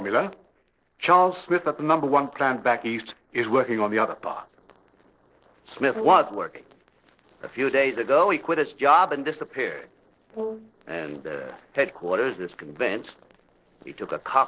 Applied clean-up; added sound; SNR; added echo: neural separator model SepFormer DNS4.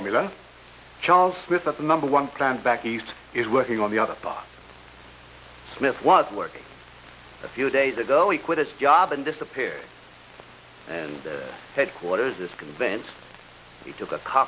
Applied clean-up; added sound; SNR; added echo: none; none; none; none.